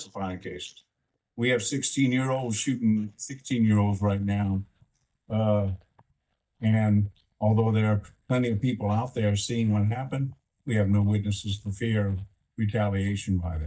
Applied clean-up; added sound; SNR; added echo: neural mask model DeepFilterNet 3.